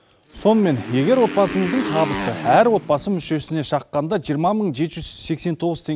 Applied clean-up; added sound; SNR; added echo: none; Motorcycle; 9 dB; none.